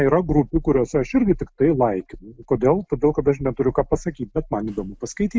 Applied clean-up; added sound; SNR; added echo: none; none; none; none.